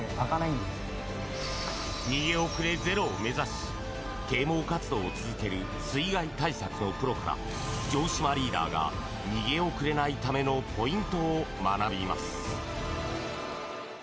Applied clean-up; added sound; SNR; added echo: none; Telephone; 17 dB; none.